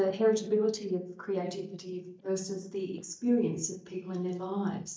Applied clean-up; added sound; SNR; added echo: neural mask model DeepFilterNet 3.